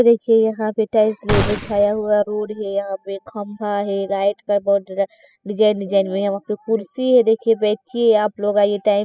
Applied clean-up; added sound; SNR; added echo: classical method spectral subtraction.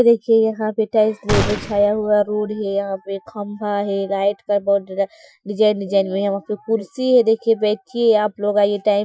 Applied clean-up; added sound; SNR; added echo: classical method Wiener filter.